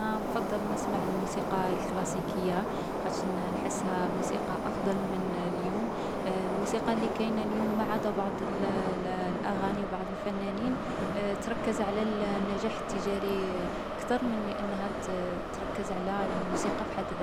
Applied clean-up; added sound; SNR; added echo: none; Subway, metro, underground; -1 dB; none.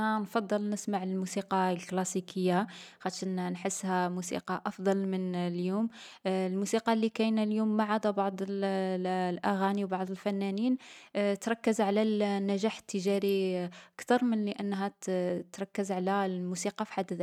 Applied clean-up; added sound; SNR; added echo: none; none; none; none.